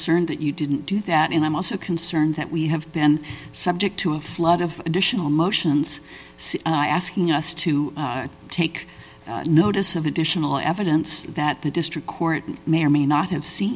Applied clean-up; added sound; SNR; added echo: none; none; none; none.